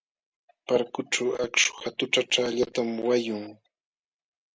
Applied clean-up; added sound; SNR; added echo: none; none; none; none.